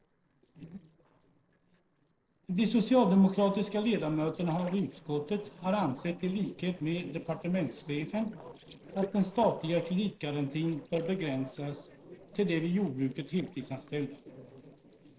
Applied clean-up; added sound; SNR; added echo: neural separator model SepFormer DNS4.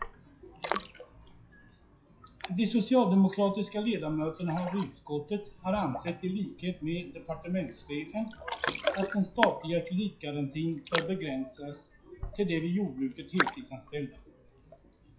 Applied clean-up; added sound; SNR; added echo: classical method WPE with log-MMSE.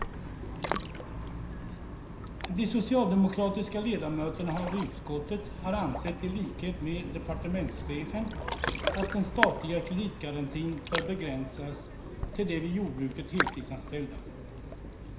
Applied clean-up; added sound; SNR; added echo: none; Ocean; 4 dB; reverberation time 0.5 s.